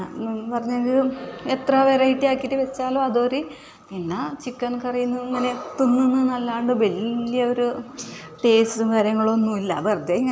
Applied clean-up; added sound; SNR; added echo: none; none; none; none.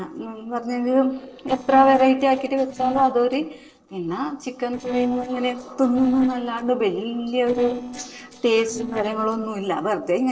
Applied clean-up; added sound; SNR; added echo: neural separator model SepFormer DNS4.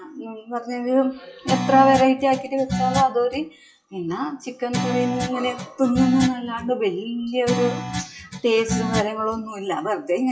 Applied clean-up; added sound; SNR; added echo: classical method WPE with log-MMSE.